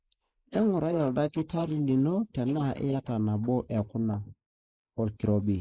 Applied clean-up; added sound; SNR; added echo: neural mask model Resemble Enhance denoiser.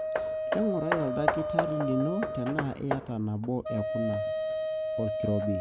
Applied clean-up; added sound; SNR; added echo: none; Hammer + Wind instrument, woodwind instrument; -1 dB; none.